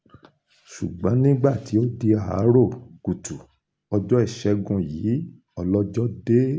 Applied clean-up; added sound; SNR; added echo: none; none; none; none.